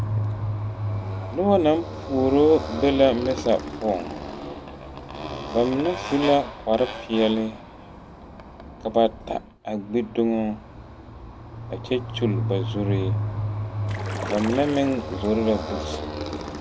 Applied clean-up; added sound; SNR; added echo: none; Motorcycle + Splash, splatter; 6 dB; none.